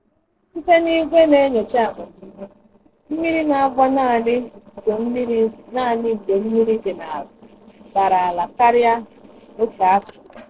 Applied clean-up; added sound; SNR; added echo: neural separator model SepFormer DNS4.